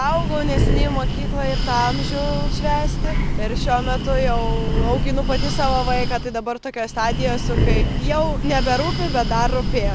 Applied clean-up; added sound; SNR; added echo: none; Breathing; -3 dB; none.